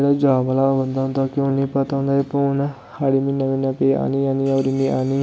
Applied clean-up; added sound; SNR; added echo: none; none; none; none.